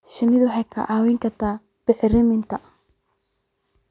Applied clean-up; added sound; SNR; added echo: none; none; none; none.